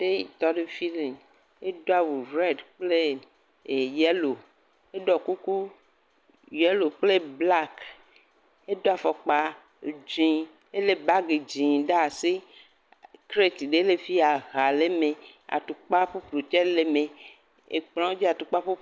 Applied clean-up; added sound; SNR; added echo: none; none; none; none.